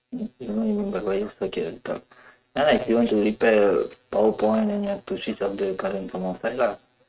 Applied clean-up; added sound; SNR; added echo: neural mask model RNNoise.